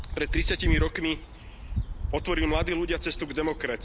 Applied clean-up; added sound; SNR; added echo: none; Bird; 1 dB; none.